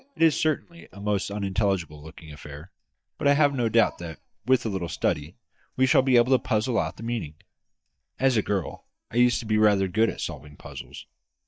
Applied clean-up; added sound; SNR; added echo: neural mask model DeepFilterNet 3.